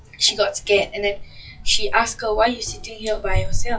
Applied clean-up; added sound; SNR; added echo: classical method WPE with log-MMSE.